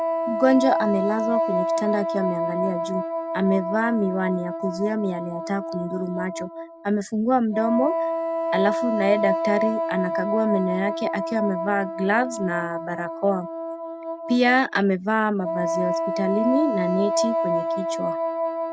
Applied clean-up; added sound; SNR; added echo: none; Wind instrument, woodwind instrument; 2 dB; none.